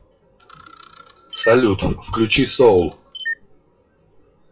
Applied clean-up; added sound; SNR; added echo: classical method WPE with log-MMSE.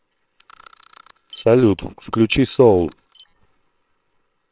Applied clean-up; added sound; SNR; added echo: neural separator model SepFormer WHAMR!.